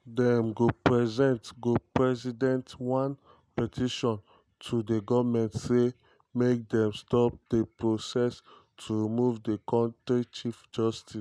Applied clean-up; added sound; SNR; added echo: none; none; none; none.